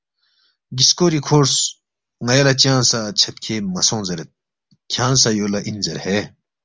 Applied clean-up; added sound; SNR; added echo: none; none; none; none.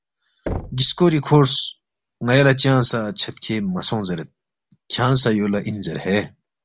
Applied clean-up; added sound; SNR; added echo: none; Knock; 16 dB; none.